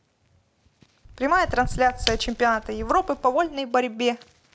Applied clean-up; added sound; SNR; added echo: none; Shatter / Crushing; 9 dB; none.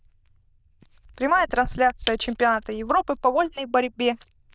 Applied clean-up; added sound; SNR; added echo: neural diffusion model UNIVERSE++.